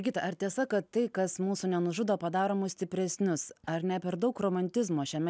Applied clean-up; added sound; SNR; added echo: none; none; none; none.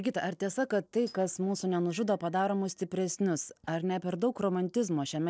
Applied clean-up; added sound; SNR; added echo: neural separator model SepFormer DNS4.